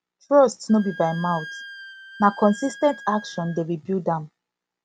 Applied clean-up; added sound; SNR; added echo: none; Wind instrument, woodwind instrument; 17 dB; none.